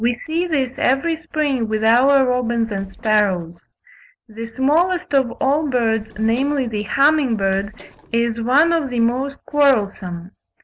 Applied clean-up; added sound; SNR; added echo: neural separator model SepFormer DNS4.